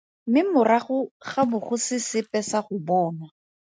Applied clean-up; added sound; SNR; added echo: neural mask model RNNoise.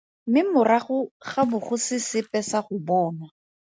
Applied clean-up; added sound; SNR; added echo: none; Water / Splash, splatter; 18 dB; none.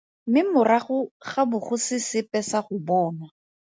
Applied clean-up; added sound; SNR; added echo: none; none; none; none.